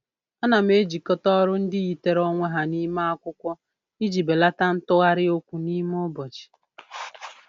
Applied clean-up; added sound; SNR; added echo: none; none; none; none.